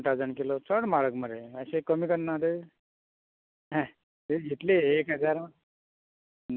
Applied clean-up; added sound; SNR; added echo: none; none; none; none.